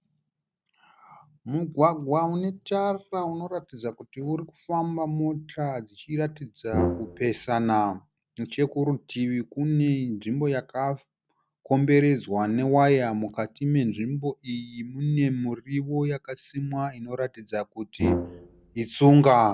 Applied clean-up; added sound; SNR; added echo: none; Brass instrument; 4 dB; none.